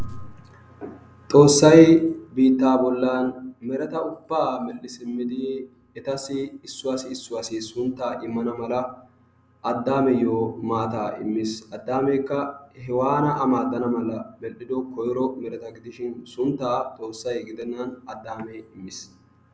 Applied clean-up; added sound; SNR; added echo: none; none; none; none.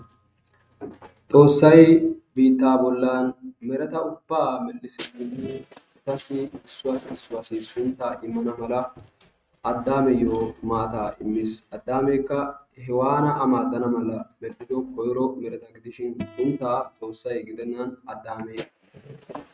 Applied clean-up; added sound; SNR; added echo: neural mask model RNNoise.